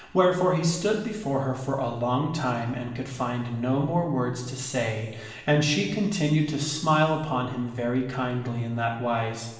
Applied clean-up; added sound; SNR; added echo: none; none; none; reverberation time 1.0 s.